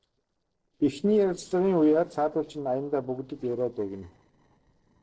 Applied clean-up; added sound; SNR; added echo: neural separator model SepFormer DNS4.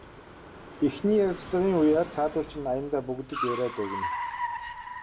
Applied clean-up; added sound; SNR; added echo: none; Car; 9 dB; reverberation time 0.4 s.